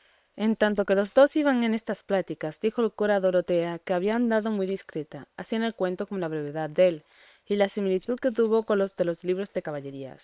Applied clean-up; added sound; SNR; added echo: neural separator model SepFormer WHAM!.